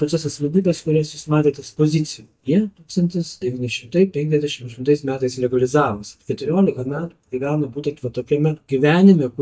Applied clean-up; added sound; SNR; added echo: neural mask model DeepFilterNet 3.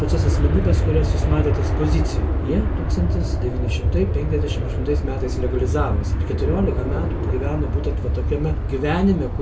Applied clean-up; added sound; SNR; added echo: none; Aircraft; -4 dB; reverberation time 0.2 s.